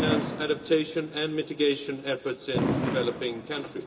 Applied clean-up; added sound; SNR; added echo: none; Fireworks; 4 dB; reverberation time 0.2 s.